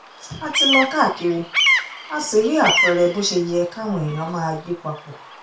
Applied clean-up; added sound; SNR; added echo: none; Bird vocalization, bird call, bird song; 2 dB; reverberation time 0.3 s.